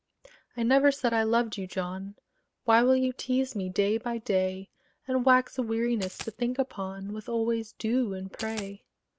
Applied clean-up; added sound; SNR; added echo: none; Coin (dropping); 13 dB; none.